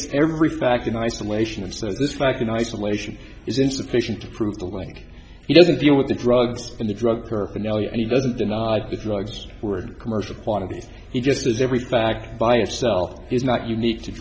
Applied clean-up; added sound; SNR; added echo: none; none; none; none.